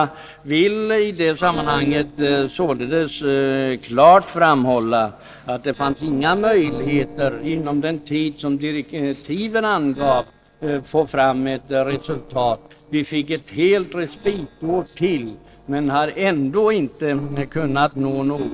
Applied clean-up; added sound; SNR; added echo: neural separator model SepFormer DNS4.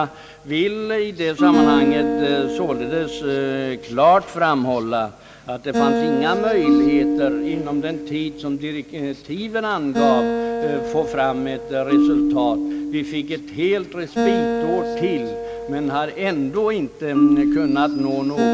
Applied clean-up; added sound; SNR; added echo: none; Acoustic guitar + Marimba, xylophone; 0 dB; none.